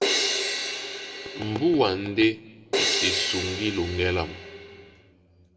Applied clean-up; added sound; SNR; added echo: none; Crash cymbal; 2 dB; reverberation time 0.7 s.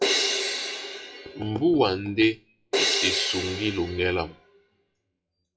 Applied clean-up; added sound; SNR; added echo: classical method WPE with log-MMSE.